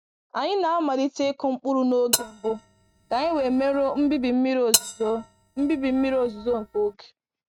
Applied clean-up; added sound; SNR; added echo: neural mask model RNNoise.